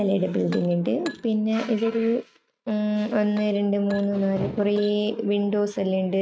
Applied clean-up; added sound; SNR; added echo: neural mask model RNNoise.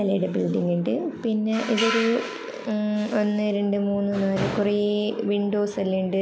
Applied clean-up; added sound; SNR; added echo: none; none; none; none.